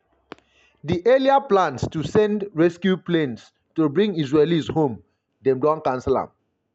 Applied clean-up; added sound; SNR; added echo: none; none; none; none.